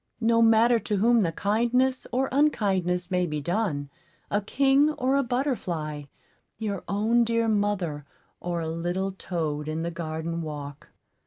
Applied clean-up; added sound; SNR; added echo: none; none; none; none.